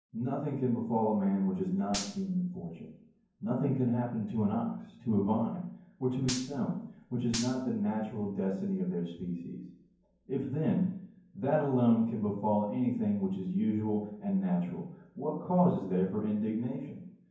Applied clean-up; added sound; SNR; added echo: none; Gunshot, gunfire; 12 dB; reverberation time 0.9 s.